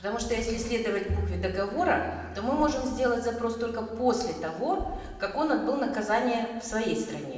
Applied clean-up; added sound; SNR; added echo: none; Bowed string instrument; 9 dB; reverberation time 1.3 s.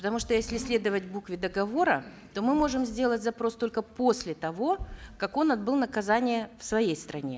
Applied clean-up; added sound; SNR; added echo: none; none; none; none.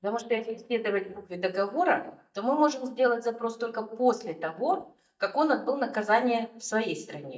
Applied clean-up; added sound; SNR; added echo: neural mask model DeepFilterNet 3.